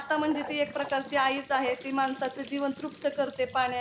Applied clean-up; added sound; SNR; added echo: none; Trickle, dribble / Bathtub (filling or washing) / Sink (filling or washing) / Gurgling; 13 dB; none.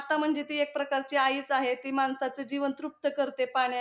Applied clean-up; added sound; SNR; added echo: none; none; none; none.